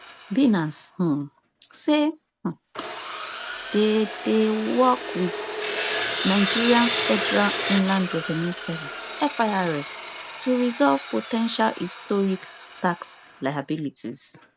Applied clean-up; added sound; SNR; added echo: none; Sawing; 5 dB; none.